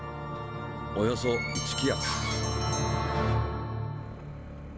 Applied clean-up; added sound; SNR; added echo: none; Bell + Door; 10 dB; none.